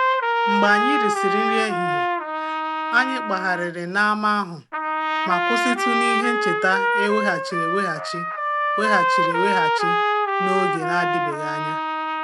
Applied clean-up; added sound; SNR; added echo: none; Trumpet; -3 dB; none.